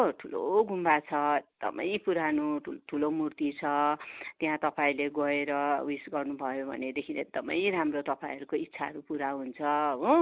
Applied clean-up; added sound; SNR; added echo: none; none; none; none.